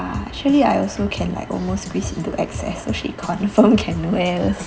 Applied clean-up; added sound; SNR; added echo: none; Drum kit; 13 dB; none.